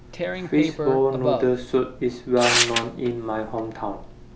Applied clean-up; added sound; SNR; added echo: none; Tearing; 4 dB; none.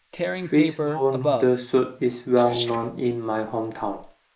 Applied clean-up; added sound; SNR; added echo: neural mask model Resemble Enhance denoiser.